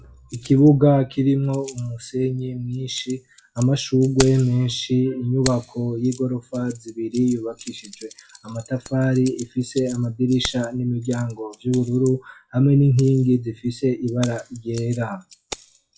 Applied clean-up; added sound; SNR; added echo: classical method log-MMSE.